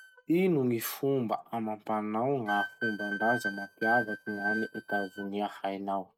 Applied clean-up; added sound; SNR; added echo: neural mask model RNNoise.